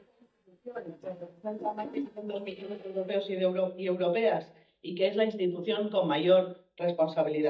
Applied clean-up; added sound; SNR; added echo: neural mask model DeepFilterNet 3.